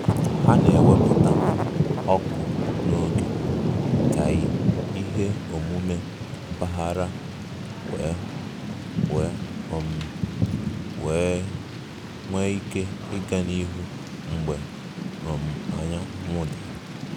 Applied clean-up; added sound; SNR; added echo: none; Thunder / Rain; -4 dB; none.